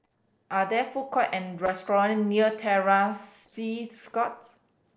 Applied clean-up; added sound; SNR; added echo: neural separator model SepFormer DNS4.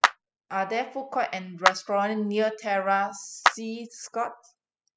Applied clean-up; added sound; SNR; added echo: classical method spectral subtraction.